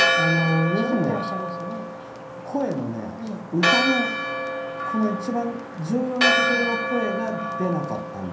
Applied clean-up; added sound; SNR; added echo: none; Church bell; -1 dB; reverberation time 0.6 s.